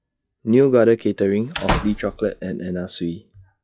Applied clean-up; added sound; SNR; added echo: classical method log-MMSE.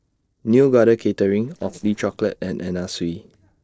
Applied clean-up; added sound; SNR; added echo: neural separator model SepFormer DNS4.